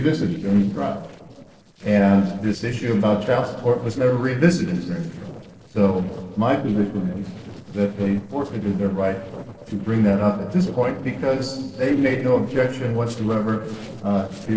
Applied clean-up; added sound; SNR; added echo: neural separator model SepFormer DNS4.